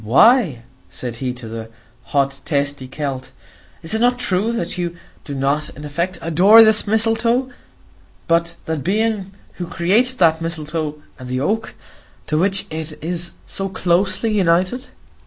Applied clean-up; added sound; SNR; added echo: none; none; none; none.